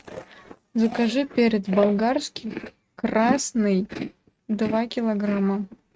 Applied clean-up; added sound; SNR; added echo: neural mask model RNNoise.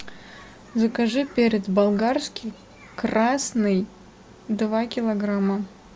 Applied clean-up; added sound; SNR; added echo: none; none; none; none.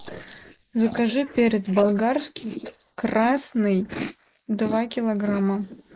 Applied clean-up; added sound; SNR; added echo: neural mask model Resemble Enhance denoiser.